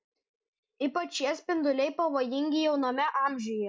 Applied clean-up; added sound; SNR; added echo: none; none; none; none.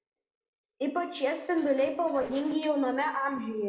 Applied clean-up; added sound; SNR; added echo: neural separator model SepFormer DNS4.